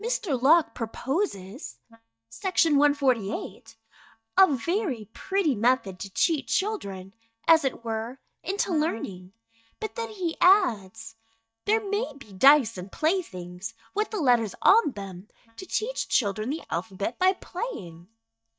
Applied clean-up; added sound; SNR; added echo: neural mask model DeepFilterNet 3.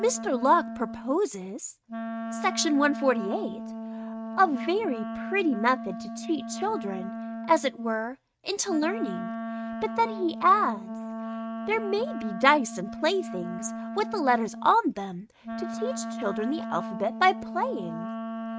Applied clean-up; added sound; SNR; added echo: neural mask model RNNoise.